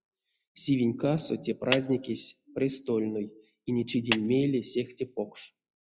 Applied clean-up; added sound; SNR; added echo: classical method log-MMSE.